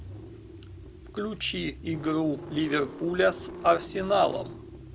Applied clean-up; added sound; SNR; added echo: none; Engine starting / Car; 13 dB; none.